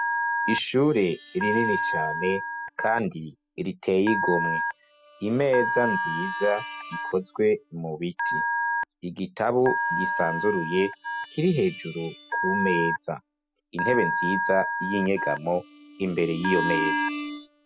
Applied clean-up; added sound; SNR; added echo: classical method spectral subtraction.